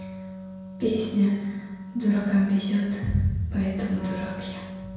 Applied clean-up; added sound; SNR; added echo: none; Wind instrument, woodwind instrument; 13 dB; reverberation time 1.0 s.